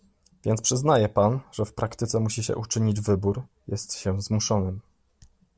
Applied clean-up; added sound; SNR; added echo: none; none; none; none.